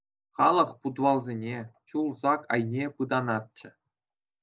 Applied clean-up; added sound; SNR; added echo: none; none; none; none.